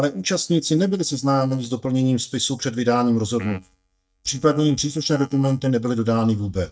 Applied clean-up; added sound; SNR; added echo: neural mask model DeepFilterNet 3.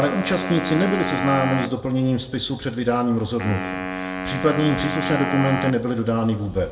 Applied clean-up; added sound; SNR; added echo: none; Wind instrument, woodwind instrument; 6 dB; reverberation time 0.5 s.